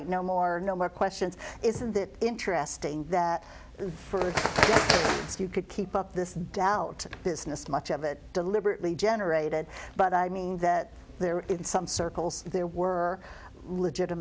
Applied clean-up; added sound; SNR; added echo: none; Bird; -2 dB; none.